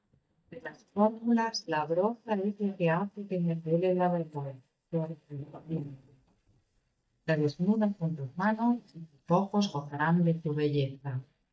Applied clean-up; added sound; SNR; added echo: neural mask model DeepFilterNet 3.